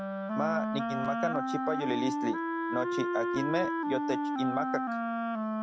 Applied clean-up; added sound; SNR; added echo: none; Wind instrument, woodwind instrument; -3 dB; none.